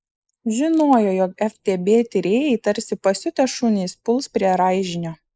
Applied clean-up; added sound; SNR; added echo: neural mask model Resemble Enhance denoiser.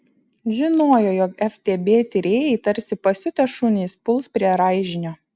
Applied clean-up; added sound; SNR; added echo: none; none; none; none.